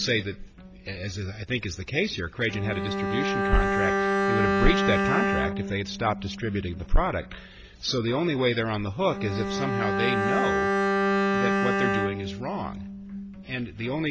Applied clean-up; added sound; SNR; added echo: none; Bowed string instrument; 0 dB; none.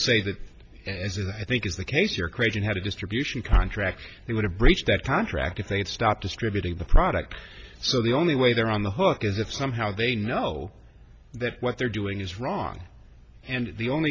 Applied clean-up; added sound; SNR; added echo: none; none; none; none.